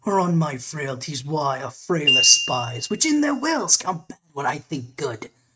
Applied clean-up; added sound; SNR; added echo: neural mask model RNNoise.